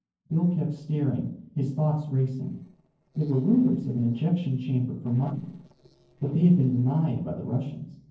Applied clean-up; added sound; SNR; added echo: neural separator model SepFormer DNS4.